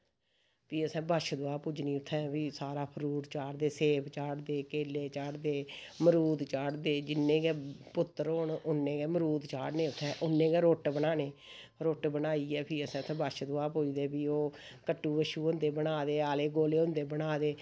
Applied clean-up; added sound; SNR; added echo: none; none; none; none.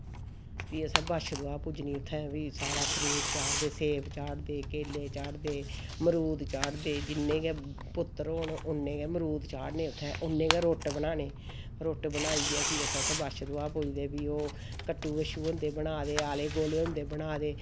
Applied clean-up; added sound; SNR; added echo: none; Tearing; 3 dB; none.